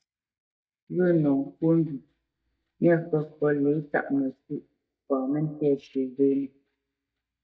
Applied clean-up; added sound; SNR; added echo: neural mask model DeepFilterNet 3.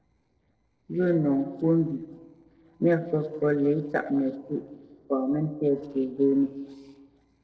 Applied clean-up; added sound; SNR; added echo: neural separator model SepFormer DNS4.